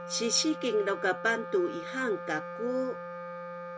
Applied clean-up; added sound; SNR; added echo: none; Wind instrument, woodwind instrument; 8 dB; none.